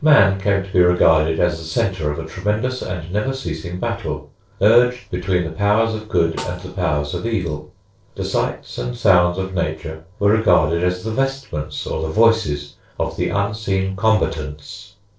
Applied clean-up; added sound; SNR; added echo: neural separator model SepFormer DNS4.